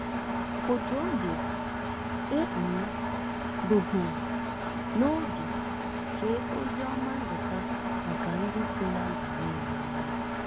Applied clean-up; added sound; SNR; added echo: none; Engine; -1 dB; none.